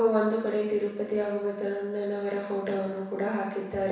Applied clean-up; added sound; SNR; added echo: none; none; none; reverberation time 1.1 s.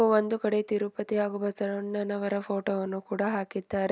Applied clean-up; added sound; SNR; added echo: none; none; none; none.